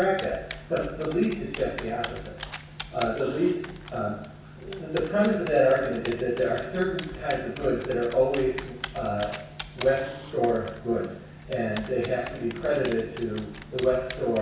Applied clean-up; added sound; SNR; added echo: none; Typing; 13 dB; reverberation time 0.7 s.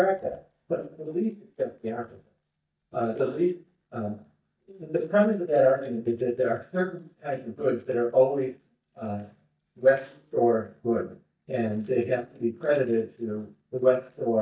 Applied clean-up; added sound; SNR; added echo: neural mask model DeepFilterNet 3.